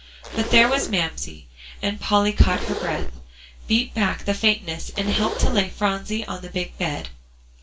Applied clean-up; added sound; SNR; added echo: none; Zipper (clothing); 12 dB; reverberation time 0.2 s.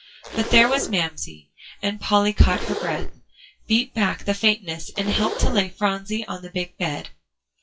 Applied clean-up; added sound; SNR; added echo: classical method WPE with log-MMSE.